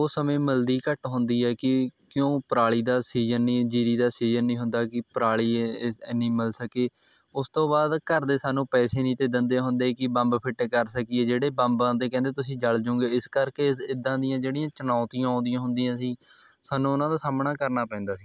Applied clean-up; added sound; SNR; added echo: none; none; none; none.